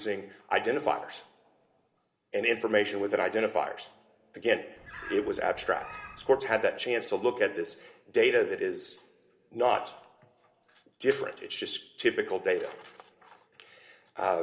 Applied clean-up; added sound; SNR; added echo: none; Bird; 15 dB; reverberation time 0.7 s.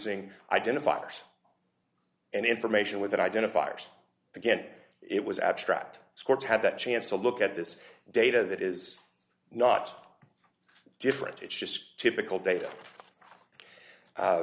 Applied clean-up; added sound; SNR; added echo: none; none; none; none.